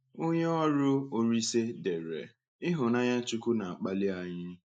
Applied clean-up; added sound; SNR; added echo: neural mask model Resemble Enhance denoiser.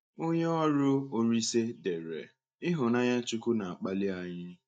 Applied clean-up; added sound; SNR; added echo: neural mask model DeepFilterNet 3.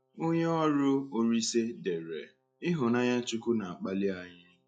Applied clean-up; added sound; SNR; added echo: classical method log-MMSE.